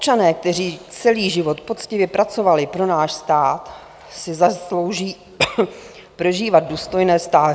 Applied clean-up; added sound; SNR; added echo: none; none; none; none.